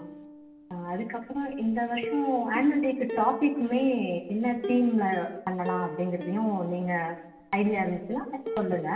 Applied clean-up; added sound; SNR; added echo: none; Plucked string instrument; 11 dB; reverberation time 0.8 s.